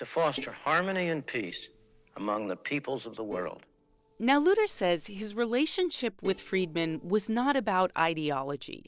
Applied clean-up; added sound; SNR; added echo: neural separator model SepFormer DNS4.